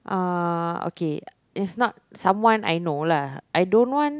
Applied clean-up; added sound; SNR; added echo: none; none; none; none.